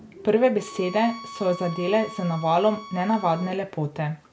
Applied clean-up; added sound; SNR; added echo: none; Bowed string instrument; 16 dB; none.